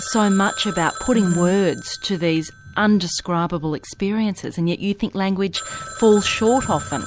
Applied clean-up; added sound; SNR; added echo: none; Telephone; 14 dB; none.